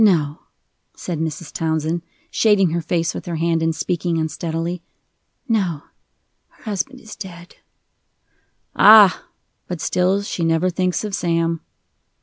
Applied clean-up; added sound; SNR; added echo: none; none; none; none.